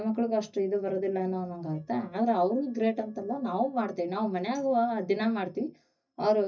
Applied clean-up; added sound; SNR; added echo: neural mask model DeepFilterNet 3.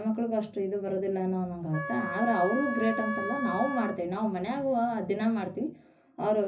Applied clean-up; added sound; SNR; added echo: none; Wind instrument, woodwind instrument; 5 dB; reverberation time 0.4 s.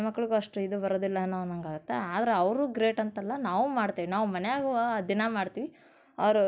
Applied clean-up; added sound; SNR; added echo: none; none; none; none.